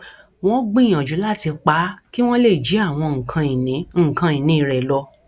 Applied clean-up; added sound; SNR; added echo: none; none; none; none.